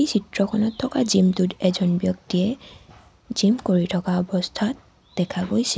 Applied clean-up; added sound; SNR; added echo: none; none; none; none.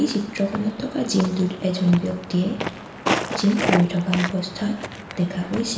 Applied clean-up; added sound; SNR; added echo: none; Walk, footsteps; 7 dB; reverberation time 0.8 s.